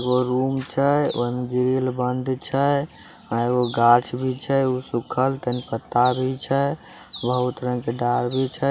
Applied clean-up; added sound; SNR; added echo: none; Bird; 19 dB; none.